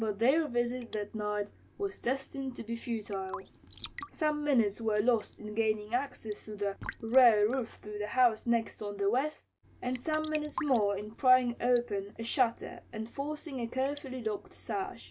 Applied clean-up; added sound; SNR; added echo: none; Raindrop / Drip / Trickle, dribble; 19 dB; none.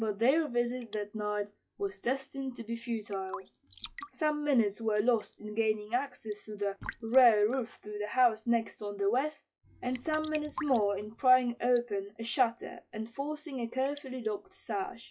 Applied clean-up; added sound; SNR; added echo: classical method log-MMSE.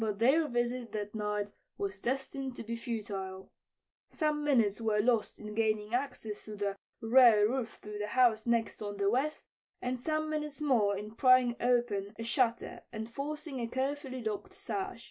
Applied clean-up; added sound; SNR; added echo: none; none; none; none.